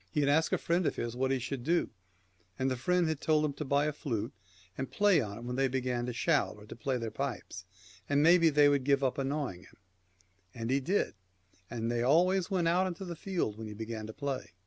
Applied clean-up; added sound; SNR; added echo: none; none; none; none.